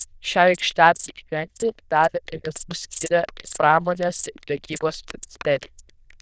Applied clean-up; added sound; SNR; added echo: neural diffusion model UNIVERSE++.